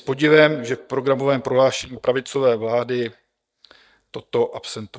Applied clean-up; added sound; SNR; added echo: neural mask model DeepFilterNet 3.